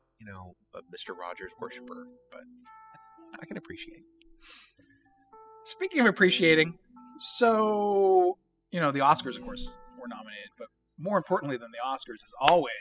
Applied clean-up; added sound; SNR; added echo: classical method spectral subtraction.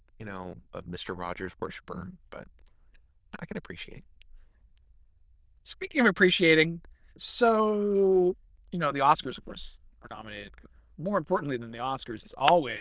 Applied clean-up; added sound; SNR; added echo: neural diffusion model UNIVERSE++.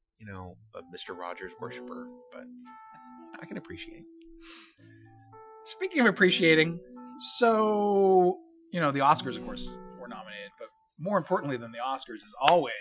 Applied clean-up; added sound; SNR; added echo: classical method Wiener filter.